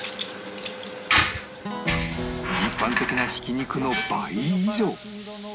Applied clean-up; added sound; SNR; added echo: none; Squeak; 0 dB; none.